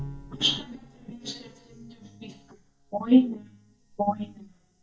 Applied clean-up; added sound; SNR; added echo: neural mask model DeepFilterNet 3.